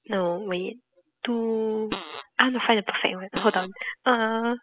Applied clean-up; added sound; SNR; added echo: classical method spectral subtraction.